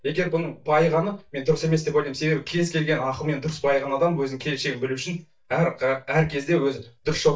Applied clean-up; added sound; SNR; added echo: neural mask model DeepFilterNet 3.